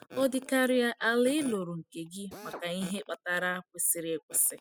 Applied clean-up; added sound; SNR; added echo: classical method spectral subtraction.